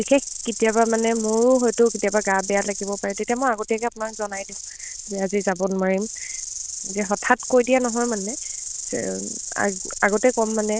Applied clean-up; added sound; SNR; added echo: neural diffusion model UNIVERSE++.